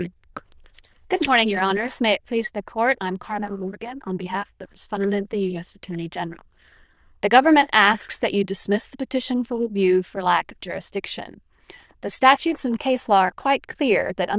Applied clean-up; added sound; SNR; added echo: neural diffusion model UNIVERSE++.